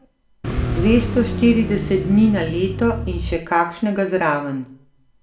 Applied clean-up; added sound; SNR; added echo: none; Car; 4 dB; reverberation time 0.4 s.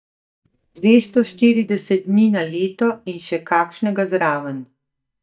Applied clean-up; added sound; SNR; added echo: neural mask model DeepFilterNet 3.